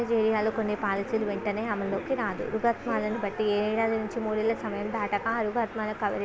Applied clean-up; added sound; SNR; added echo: none; none; none; none.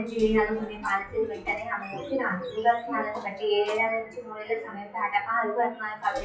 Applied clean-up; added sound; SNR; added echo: classical method WPE with log-MMSE.